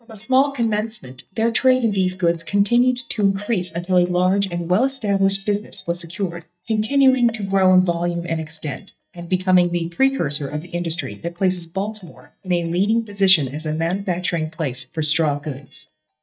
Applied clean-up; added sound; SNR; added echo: neural mask model DeepFilterNet 3.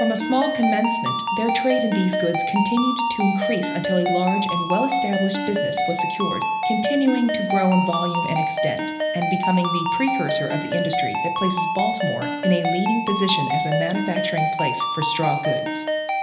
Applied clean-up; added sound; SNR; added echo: none; Ringtone; 0 dB; reverberation time 0.8 s.